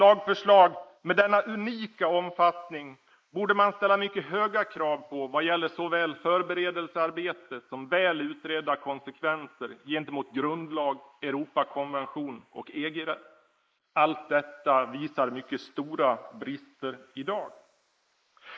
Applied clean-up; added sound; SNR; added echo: neural mask model Resemble Enhance denoiser.